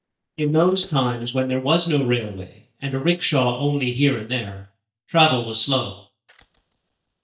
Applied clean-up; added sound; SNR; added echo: neural mask model DeepFilterNet 3.